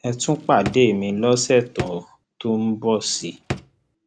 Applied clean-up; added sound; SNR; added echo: none; Drawer open or close; 13 dB; none.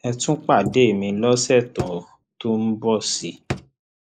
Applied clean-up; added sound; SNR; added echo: neural mask model Resemble Enhance denoiser.